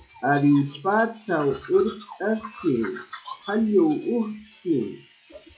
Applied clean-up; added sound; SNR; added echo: classical method log-MMSE.